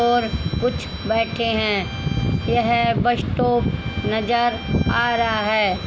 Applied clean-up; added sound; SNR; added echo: none; Bowed string instrument; 16 dB; none.